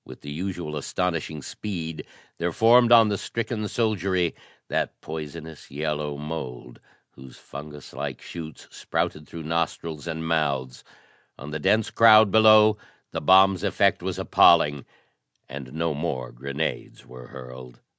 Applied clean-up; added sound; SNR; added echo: none; none; none; none.